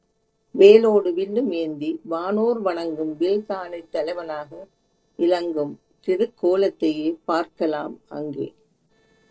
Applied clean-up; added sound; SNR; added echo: neural separator model SepFormer DNS4.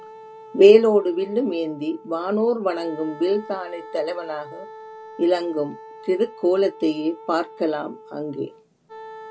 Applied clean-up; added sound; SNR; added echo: none; Wind instrument, woodwind instrument; 19 dB; none.